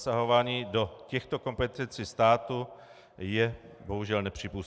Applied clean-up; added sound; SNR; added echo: none; none; none; none.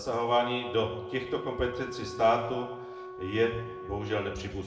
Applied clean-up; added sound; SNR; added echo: none; Wind instrument, woodwind instrument; 10 dB; reverberation time 0.8 s.